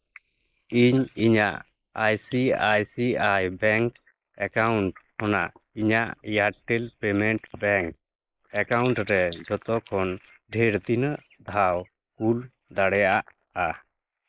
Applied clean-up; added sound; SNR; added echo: neural mask model Resemble Enhance denoiser.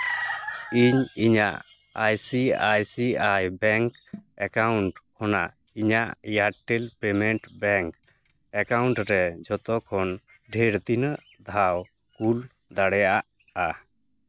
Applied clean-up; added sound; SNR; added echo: none; none; none; none.